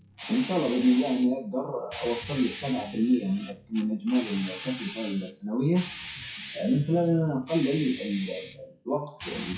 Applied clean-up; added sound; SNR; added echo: classical method WPE with log-MMSE.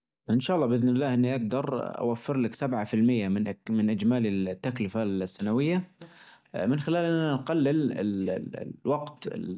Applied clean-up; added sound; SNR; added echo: none; none; none; none.